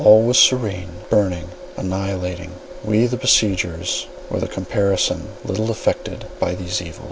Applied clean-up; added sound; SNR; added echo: none; none; none; none.